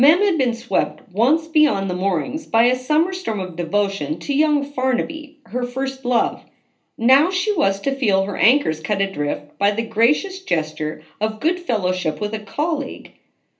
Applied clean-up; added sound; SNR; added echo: none; none; none; reverberation time 0.3 s.